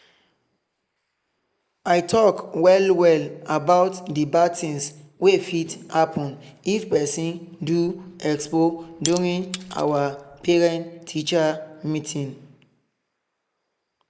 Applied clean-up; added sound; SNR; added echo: neural mask model Resemble Enhance denoiser.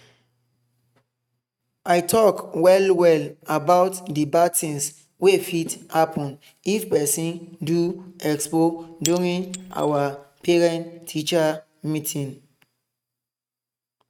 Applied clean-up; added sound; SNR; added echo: neural mask model RNNoise.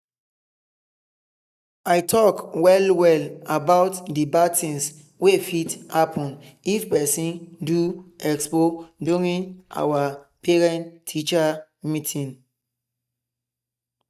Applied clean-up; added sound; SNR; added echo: neural mask model DeepFilterNet 3.